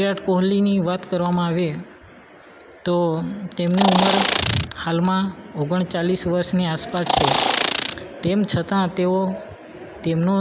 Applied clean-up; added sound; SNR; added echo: none; Insect; -4 dB; none.